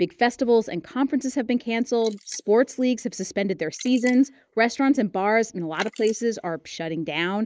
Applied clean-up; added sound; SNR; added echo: neural mask model Resemble Enhance denoiser.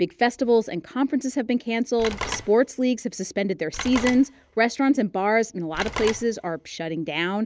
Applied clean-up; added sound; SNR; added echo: none; Telephone; 11 dB; none.